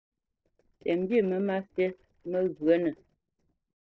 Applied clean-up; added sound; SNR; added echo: neural separator model SepFormer DNS4.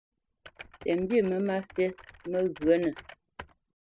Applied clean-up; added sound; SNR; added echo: none; Typing; 19 dB; none.